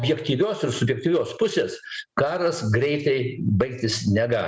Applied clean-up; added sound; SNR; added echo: none; none; none; none.